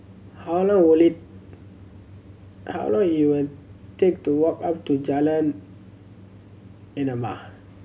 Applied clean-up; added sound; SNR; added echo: none; none; none; none.